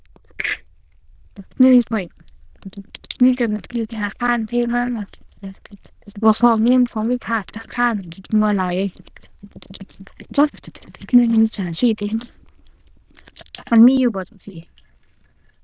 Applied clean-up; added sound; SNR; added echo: neural diffusion model UNIVERSE++.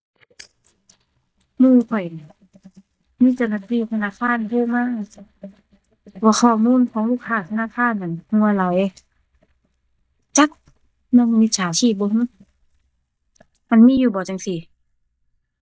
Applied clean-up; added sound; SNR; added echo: neural mask model DeepFilterNet 3.